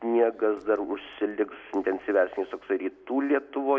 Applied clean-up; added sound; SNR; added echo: none; none; none; none.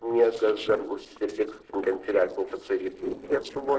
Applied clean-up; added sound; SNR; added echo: neural separator model SepFormer DNS4.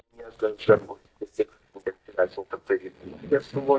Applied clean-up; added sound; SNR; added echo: neural mask model DeepFilterNet 3.